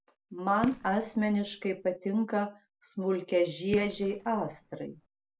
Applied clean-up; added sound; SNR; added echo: none; Fireworks; 13 dB; none.